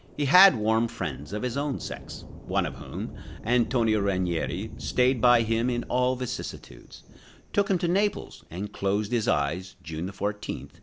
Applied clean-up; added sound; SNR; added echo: none; Thunder / Rain; 15 dB; none.